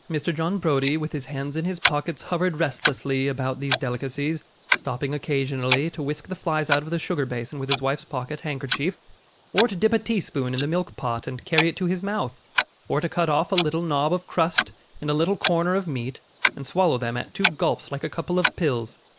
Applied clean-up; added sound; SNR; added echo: neural mask model Resemble Enhance denoiser.